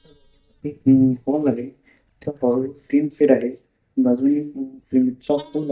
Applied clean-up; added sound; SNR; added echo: neural mask model DeepFilterNet 3.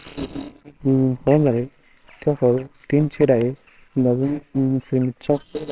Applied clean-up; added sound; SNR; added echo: neural separator model SepFormer WHAMR!.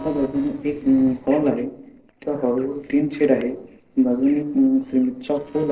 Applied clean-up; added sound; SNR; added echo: neural separator model SepFormer DNS4.